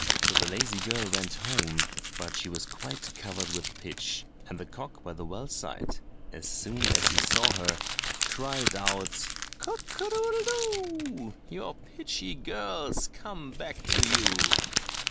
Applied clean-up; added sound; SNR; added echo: none; Crumpling, crinkling; -4 dB; none.